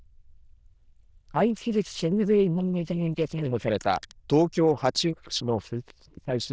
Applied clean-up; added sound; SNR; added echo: neural diffusion model UNIVERSE++.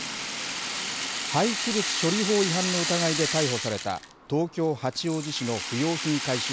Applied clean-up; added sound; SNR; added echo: none; Rattle (instrument); 3 dB; none.